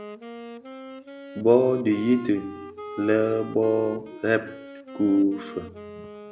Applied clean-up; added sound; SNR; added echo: none; Wind instrument, woodwind instrument; 15 dB; none.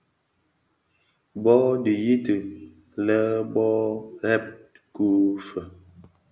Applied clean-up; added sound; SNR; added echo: none; none; none; none.